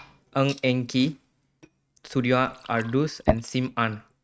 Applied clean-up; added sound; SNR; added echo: neural mask model RNNoise.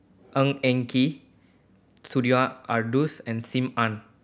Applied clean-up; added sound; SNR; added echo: none; none; none; none.